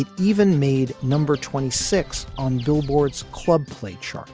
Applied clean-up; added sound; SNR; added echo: none; Bird vocalization, bird call, bird song; 16 dB; none.